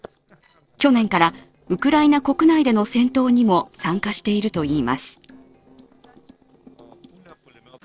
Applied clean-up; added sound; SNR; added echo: neural separator model SepFormer DNS4.